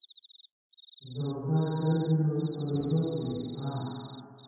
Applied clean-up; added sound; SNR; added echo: none; Cricket; 19 dB; reverberation time 2.0 s.